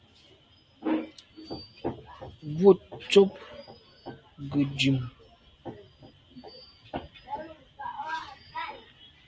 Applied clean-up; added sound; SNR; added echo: none; none; none; none.